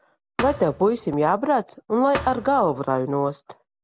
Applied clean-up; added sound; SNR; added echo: none; Thump, thud; 13 dB; none.